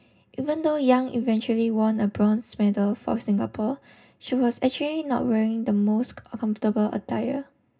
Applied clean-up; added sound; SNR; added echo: none; none; none; reverberation time 0.2 s.